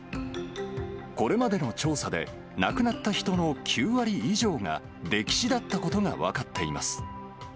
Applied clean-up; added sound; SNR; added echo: none; none; none; none.